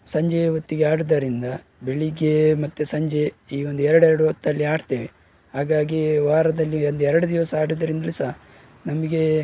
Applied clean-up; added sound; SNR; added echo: none; none; none; none.